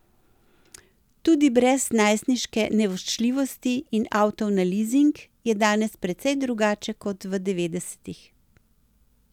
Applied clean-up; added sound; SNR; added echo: none; none; none; none.